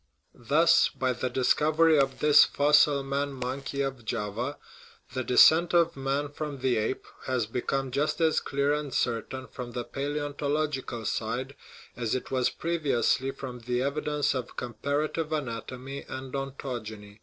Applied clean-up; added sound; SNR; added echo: neural separator model SepFormer DNS4.